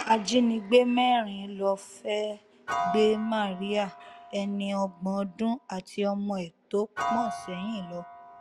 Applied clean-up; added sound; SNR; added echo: none; Piano; 10 dB; none.